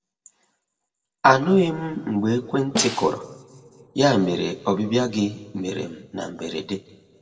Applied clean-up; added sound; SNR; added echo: none; Snare drum; 8 dB; reverberation time 1.4 s.